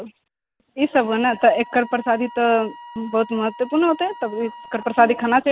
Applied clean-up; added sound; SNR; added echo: none; Wind instrument, woodwind instrument; 20 dB; none.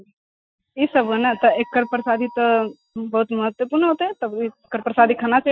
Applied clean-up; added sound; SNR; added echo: classical method Wiener filter.